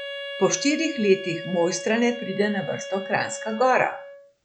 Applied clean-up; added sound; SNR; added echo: none; Wind instrument, woodwind instrument; 11 dB; none.